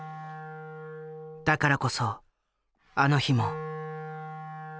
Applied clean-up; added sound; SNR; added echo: none; Wind instrument, woodwind instrument; 10 dB; none.